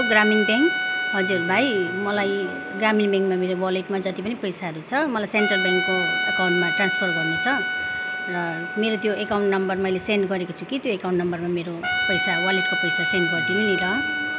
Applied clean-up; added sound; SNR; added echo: none; Trumpet; 3 dB; none.